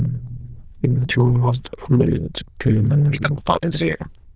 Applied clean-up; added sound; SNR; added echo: neural diffusion model UNIVERSE++.